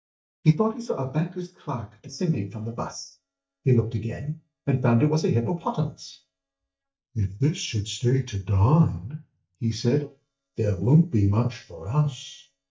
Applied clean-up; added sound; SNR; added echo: neural mask model DeepFilterNet 3.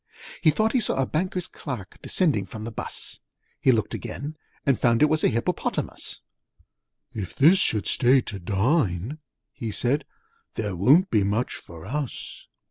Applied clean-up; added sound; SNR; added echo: none; none; none; none.